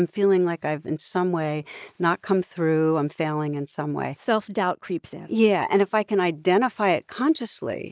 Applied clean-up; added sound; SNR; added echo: none; none; none; none.